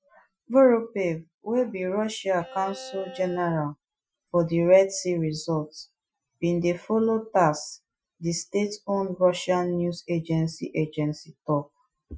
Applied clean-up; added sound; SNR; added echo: classical method Wiener filter.